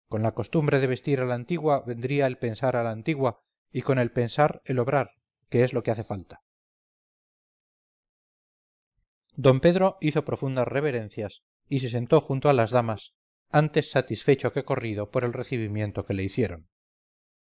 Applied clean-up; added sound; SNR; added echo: neural mask model Resemble Enhance denoiser.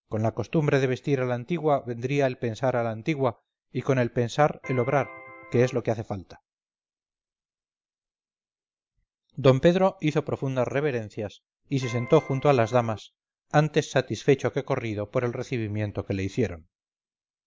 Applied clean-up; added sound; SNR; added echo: none; Electric guitar; 15 dB; none.